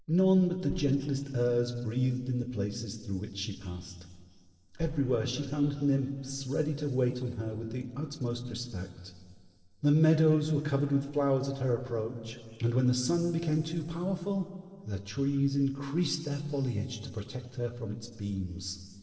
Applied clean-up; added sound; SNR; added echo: neural separator model SepFormer DNS4.